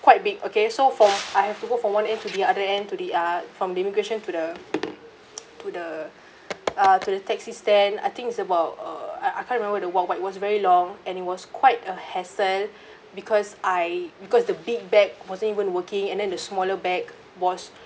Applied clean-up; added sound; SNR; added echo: none; none; none; none.